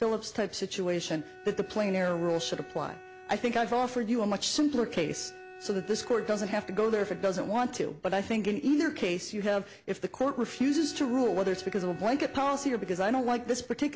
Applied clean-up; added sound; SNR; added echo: none; Bowed string instrument; 19 dB; none.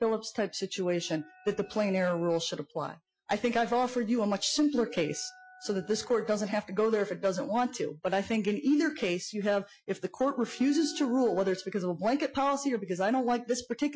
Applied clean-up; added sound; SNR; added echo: classical method Wiener filter.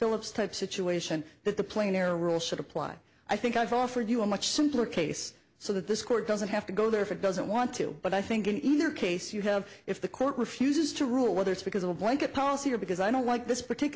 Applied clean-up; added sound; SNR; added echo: none; none; none; none.